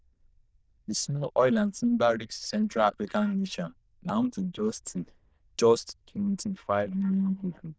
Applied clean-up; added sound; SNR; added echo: neural diffusion model UNIVERSE++.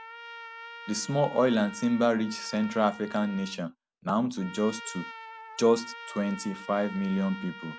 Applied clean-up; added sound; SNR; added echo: none; Trumpet; 15 dB; none.